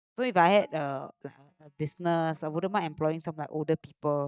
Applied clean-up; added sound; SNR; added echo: neural mask model DeepFilterNet 3.